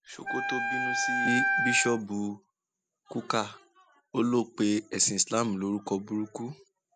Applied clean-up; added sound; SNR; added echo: none; Wind instrument, woodwind instrument; -2 dB; none.